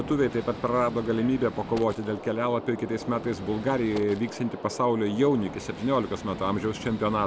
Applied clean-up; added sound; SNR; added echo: none; Gunshot, gunfire; 12 dB; none.